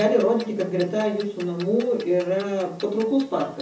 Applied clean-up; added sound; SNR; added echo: none; Clock; 19 dB; reverberation time 0.6 s.